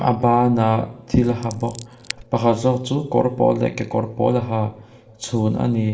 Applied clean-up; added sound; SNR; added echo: none; Scissors; 18 dB; reverberation time 1.6 s.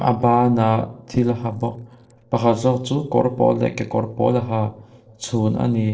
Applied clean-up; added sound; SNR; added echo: neural separator model SepFormer DNS4.